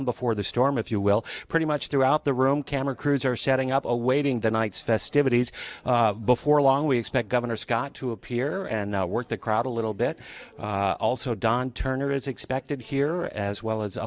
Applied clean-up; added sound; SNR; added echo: none; none; none; none.